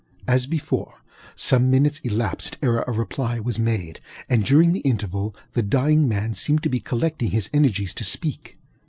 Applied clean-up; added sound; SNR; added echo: none; none; none; none.